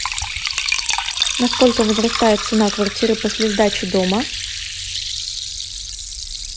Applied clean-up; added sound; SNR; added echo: none; Liquid; 3 dB; none.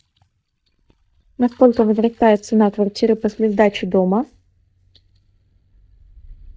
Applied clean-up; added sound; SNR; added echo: neural mask model DeepFilterNet 3.